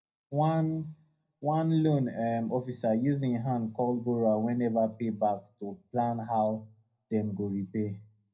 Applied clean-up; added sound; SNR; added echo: none; none; none; reverberation time 0.4 s.